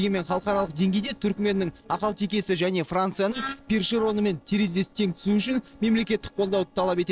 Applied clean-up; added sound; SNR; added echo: neural separator model SepFormer DNS4.